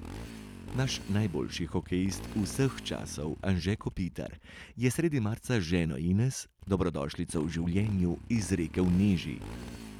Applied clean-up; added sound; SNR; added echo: none; Motorcycle; 14 dB; none.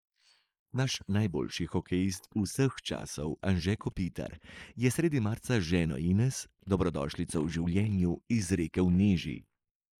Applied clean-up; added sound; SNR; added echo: neural mask model Resemble Enhance denoiser.